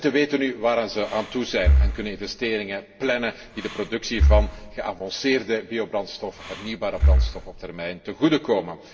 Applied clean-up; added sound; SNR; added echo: none; Breathing; -1 dB; reverberation time 0.3 s.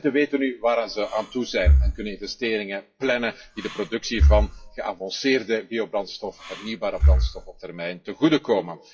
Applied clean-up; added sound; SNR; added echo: classical method WPE with log-MMSE.